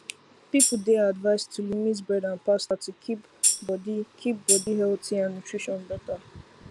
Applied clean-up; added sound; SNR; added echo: none; Tambourine; -1 dB; none.